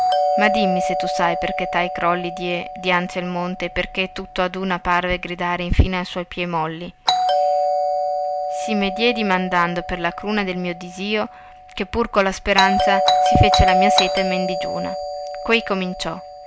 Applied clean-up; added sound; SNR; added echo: none; Doorbell; 1 dB; none.